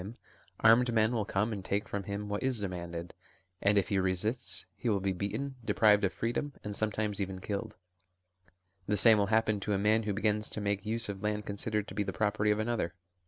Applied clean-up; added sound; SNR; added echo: none; none; none; none.